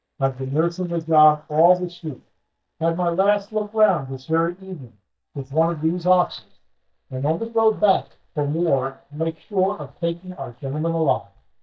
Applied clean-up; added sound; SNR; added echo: neural mask model DeepFilterNet 3.